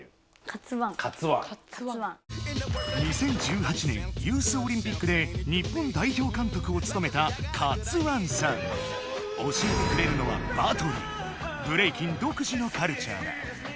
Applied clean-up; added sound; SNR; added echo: none; none; none; none.